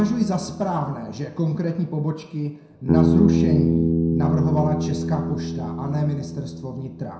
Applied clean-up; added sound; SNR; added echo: none; Bass guitar; -1 dB; reverberation time 0.6 s.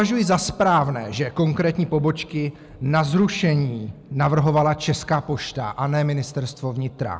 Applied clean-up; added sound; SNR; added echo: none; none; none; none.